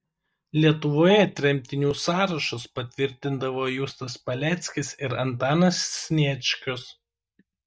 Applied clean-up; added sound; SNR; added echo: neural mask model DeepFilterNet 3.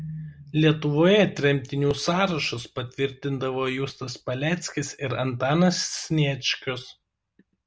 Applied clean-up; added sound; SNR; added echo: none; none; none; none.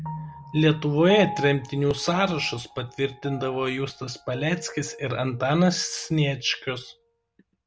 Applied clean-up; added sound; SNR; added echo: none; Piano; 15 dB; none.